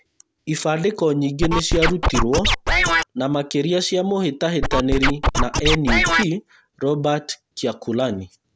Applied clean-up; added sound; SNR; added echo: none; Scratching (performance technique); -3 dB; none.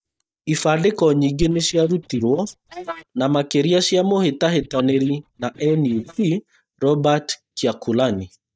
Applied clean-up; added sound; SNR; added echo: neural mask model DeepFilterNet 3.